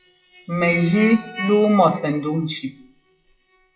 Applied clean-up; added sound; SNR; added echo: classical method WPE with log-MMSE.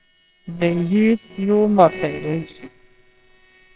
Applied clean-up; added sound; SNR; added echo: neural separator model SepFormer WHAMR!.